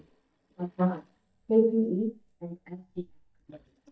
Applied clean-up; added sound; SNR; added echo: neural mask model DeepFilterNet 3.